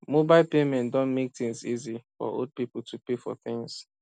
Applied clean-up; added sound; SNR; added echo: none; none; none; none.